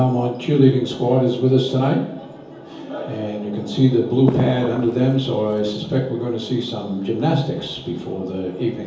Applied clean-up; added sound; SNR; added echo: none; Fireworks; 11 dB; reverberation time 0.7 s.